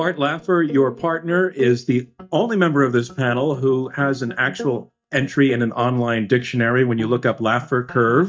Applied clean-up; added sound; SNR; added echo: neural mask model DeepFilterNet 3.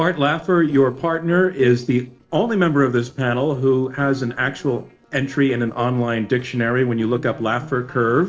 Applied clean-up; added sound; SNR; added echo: neural separator model SepFormer DNS4.